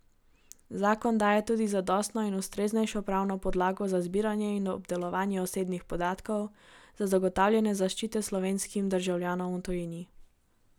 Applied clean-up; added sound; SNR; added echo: none; none; none; none.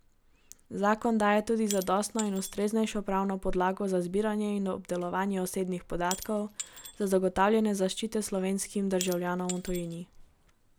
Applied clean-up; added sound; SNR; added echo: none; Shatter / Crushing; 17 dB; none.